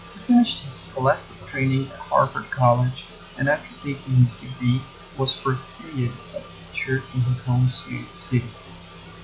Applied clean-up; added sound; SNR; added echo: classical method log-MMSE.